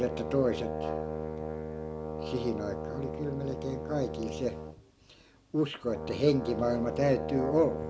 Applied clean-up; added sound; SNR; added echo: none; Brass instrument; 5 dB; none.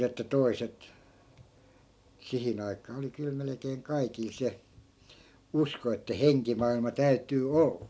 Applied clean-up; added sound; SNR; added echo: none; none; none; none.